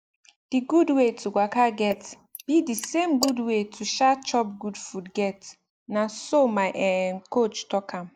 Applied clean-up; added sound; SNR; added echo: neural mask model Resemble Enhance denoiser.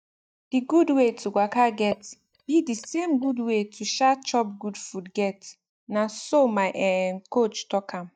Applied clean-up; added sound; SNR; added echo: neural mask model DeepFilterNet 3.